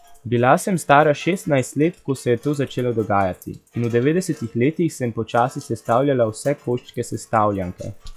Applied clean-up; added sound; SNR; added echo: classical method log-MMSE.